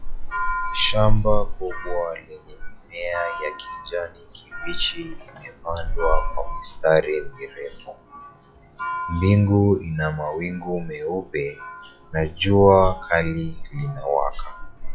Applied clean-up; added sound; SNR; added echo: classical method log-MMSE.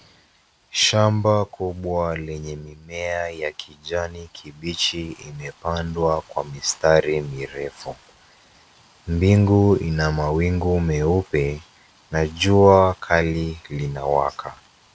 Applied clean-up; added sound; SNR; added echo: none; none; none; none.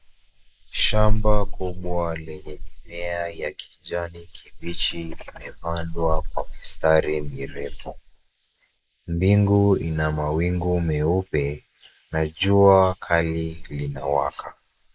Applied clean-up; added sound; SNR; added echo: neural mask model Resemble Enhance denoiser.